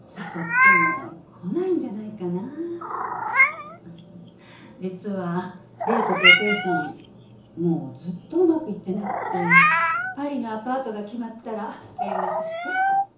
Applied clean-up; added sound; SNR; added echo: none; Meow; -4 dB; reverberation time 0.7 s.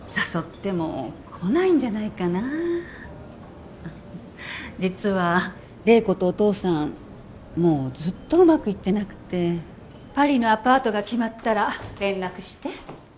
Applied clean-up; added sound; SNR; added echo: none; none; none; none.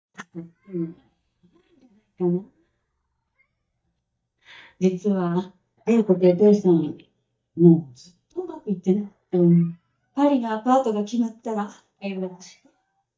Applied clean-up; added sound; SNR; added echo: neural mask model DeepFilterNet 3.